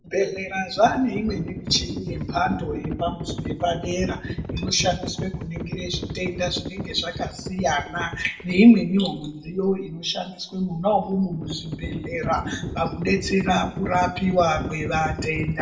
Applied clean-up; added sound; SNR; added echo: none; Livestock, farm animals, working animals; 8 dB; reverberation time 0.6 s.